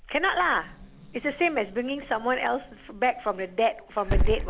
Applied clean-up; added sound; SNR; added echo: none; Growling / Hiss; 4 dB; none.